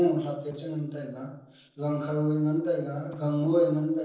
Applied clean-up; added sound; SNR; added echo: neural separator model SepFormer DNS4.